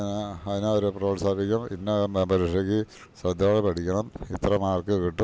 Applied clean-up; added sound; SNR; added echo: none; none; none; none.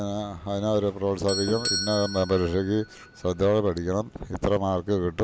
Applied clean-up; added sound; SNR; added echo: none; Doorbell; 11 dB; none.